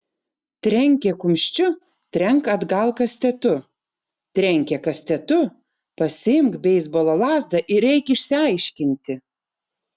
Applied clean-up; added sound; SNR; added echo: none; none; none; none.